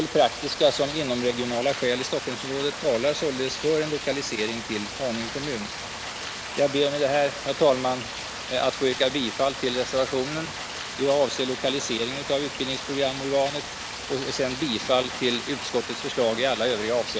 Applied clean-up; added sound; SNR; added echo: none; Rain; 9 dB; none.